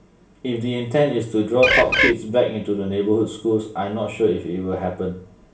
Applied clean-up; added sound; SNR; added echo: none; Bird; -4 dB; reverberation time 0.3 s.